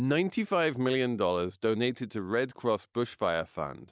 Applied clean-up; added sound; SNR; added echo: none; none; none; none.